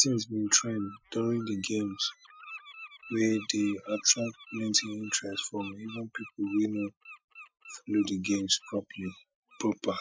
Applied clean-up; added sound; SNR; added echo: classical method Wiener filter.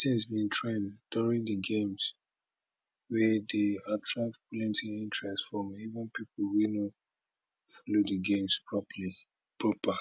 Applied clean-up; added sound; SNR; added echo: none; none; none; none.